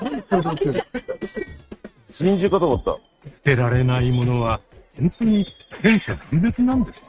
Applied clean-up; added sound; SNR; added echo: neural mask model RNNoise.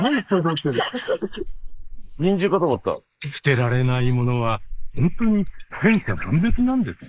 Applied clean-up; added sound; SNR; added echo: neural mask model Resemble Enhance denoiser.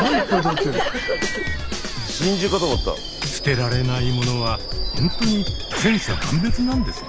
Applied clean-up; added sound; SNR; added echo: none; Screech / Subway, metro, underground; 6 dB; none.